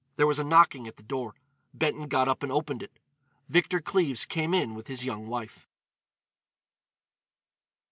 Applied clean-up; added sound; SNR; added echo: none; none; none; none.